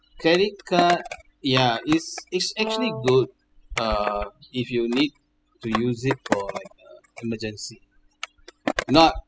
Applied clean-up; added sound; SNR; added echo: classical method spectral subtraction.